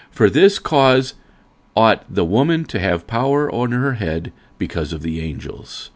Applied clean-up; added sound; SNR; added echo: none; none; none; none.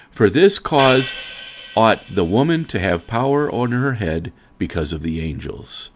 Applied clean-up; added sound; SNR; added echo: none; Hi-hat; 11 dB; none.